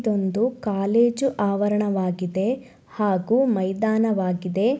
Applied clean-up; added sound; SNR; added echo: none; none; none; none.